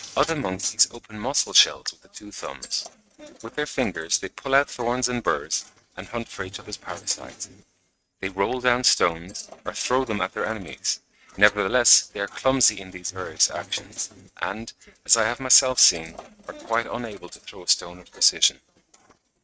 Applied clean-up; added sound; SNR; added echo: neural mask model RNNoise.